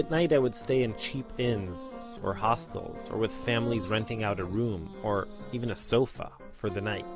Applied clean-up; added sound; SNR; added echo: none; none; none; none.